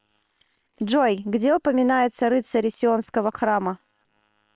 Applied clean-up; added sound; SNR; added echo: neural separator model SepFormer WHAM!.